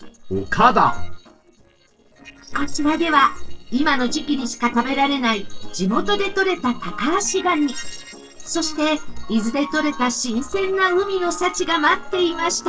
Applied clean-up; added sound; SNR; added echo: neural separator model SepFormer DNS4.